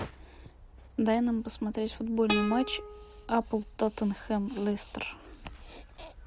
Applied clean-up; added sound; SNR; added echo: none; Plucked string instrument; 6 dB; none.